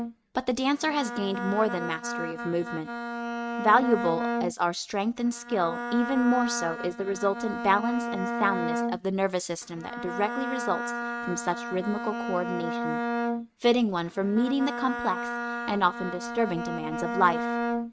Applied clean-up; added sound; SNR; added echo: neural mask model RNNoise.